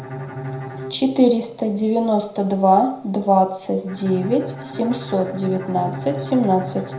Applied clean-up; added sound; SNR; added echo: none; Bowed string instrument; 13 dB; reverberation time 0.4 s.